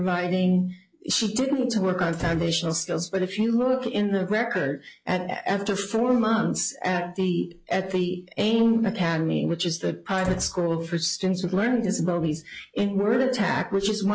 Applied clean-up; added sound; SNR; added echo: classical method log-MMSE.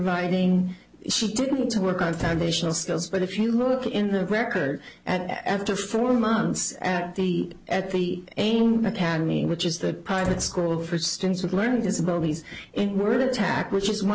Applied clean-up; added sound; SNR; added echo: none; Slam; 12 dB; none.